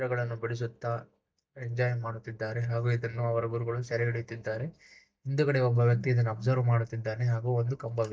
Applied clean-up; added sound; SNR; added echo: neural mask model DeepFilterNet 3.